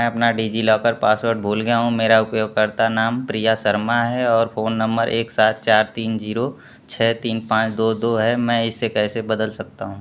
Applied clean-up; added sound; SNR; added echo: none; none; none; none.